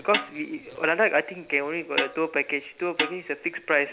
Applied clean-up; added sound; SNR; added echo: none; Snare drum; 5 dB; none.